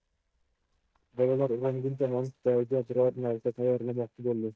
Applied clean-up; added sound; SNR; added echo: neural mask model DeepFilterNet 3.